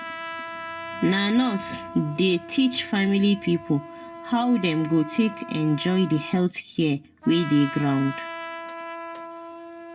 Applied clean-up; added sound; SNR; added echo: none; Trumpet; 13 dB; none.